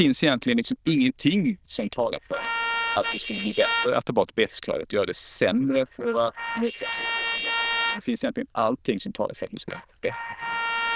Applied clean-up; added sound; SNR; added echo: neural diffusion model UNIVERSE++.